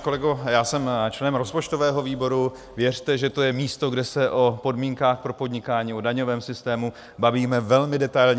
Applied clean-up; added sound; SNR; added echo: none; none; none; none.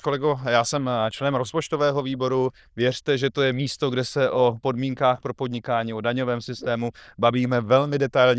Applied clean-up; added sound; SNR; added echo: neural diffusion model UNIVERSE++.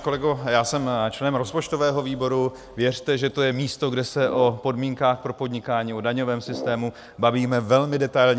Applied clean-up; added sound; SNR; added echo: none; Brass instrument; 14 dB; none.